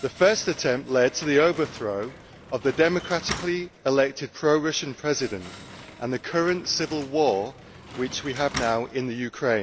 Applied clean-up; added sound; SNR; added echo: none; Slam; 16 dB; none.